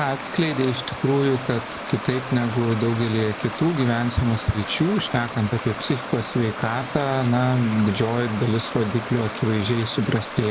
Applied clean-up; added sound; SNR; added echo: none; Stream; 10 dB; none.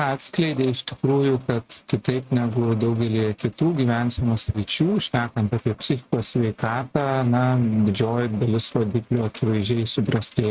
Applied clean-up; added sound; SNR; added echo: neural mask model RNNoise.